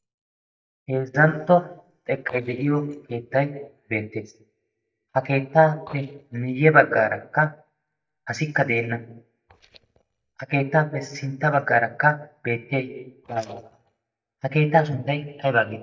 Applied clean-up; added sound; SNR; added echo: neural mask model DeepFilterNet 3.